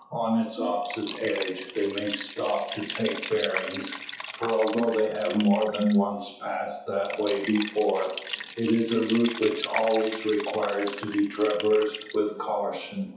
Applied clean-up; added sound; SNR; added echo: none; Liquid; 11 dB; reverberation time 0.8 s.